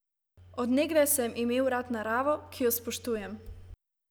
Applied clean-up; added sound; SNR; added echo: none; none; none; none.